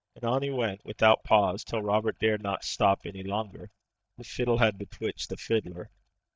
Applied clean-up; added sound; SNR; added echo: neural mask model DeepFilterNet 3.